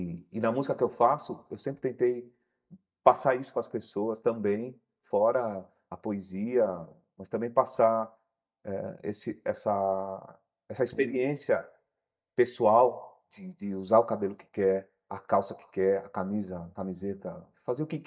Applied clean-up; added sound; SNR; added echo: neural mask model DeepFilterNet 3.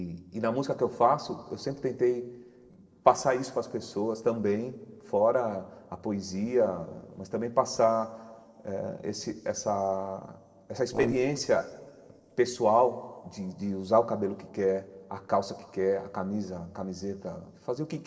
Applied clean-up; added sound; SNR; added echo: neural separator model SepFormer DNS4.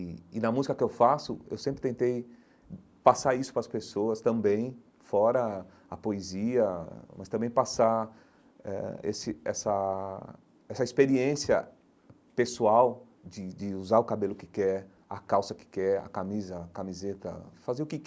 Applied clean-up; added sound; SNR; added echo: none; none; none; none.